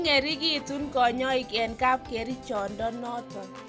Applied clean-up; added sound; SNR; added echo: none; Organ; 14 dB; none.